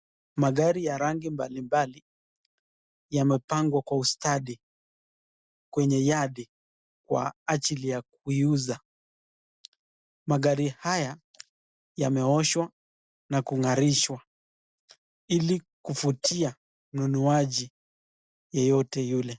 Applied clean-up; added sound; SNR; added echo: none; none; none; none.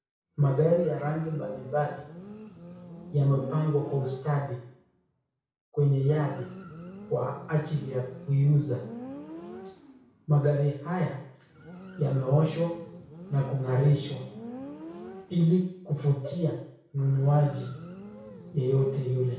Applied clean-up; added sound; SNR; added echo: none; Motorcycle; 16 dB; reverberation time 0.6 s.